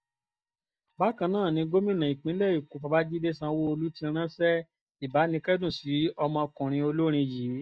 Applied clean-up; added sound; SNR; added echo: neural mask model DeepFilterNet 3.